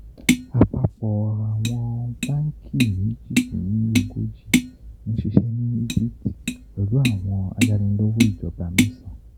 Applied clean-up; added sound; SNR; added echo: none; Tap; 4 dB; none.